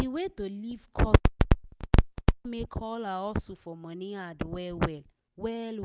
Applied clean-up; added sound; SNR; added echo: none; none; none; none.